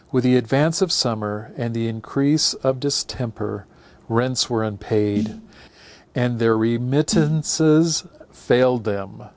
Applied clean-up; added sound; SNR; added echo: none; Snare drum; 12 dB; none.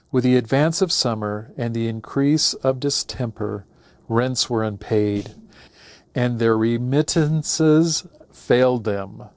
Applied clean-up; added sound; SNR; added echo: neural separator model SepFormer DNS4.